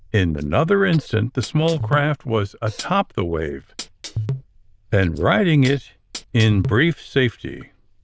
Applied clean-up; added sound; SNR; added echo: neural diffusion model UNIVERSE++.